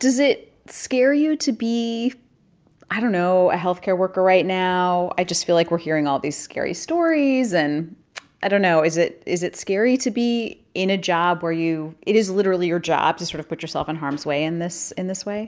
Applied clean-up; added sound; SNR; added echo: none; none; none; none.